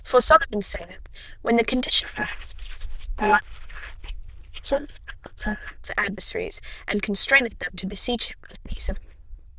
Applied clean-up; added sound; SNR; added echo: neural diffusion model UNIVERSE++.